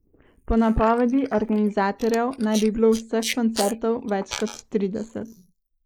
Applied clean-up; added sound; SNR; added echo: neural mask model Resemble Enhance denoiser.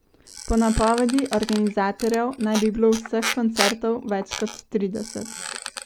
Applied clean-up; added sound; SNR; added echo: none; Squeak; 10 dB; none.